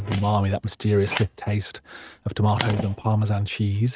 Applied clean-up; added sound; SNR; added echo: neural mask model RNNoise.